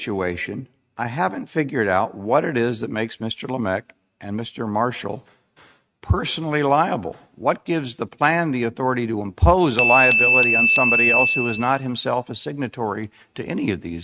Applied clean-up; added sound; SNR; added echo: neural mask model RNNoise.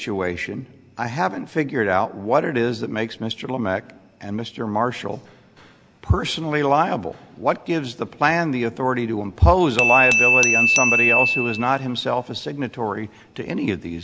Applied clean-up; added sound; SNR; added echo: none; Glass / Bell; -2 dB; none.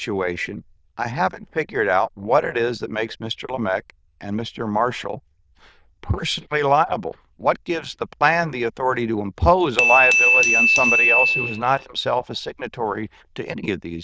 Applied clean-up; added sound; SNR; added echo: neural diffusion model UNIVERSE++.